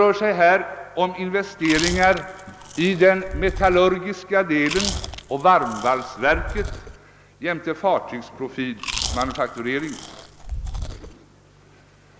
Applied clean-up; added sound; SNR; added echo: none; Chewing, mastication; 9 dB; none.